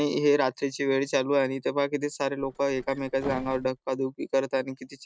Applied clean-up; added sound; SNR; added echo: neural mask model RNNoise.